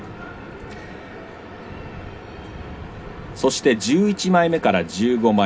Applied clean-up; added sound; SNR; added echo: none; Thunder / Rain; 19 dB; reverberation time 0.3 s.